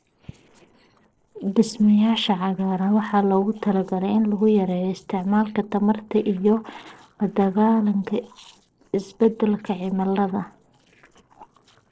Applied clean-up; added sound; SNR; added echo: neural separator model SepFormer DNS4.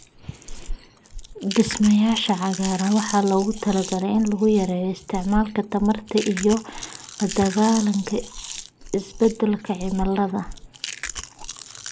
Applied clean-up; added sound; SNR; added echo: none; Chewing, mastication; 12 dB; none.